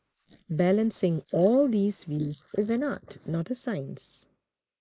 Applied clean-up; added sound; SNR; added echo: neural mask model Resemble Enhance denoiser.